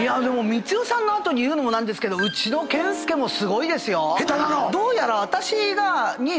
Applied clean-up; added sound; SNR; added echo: none; Harp; 14 dB; none.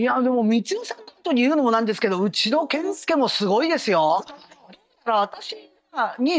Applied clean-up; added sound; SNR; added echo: neural mask model DeepFilterNet 3.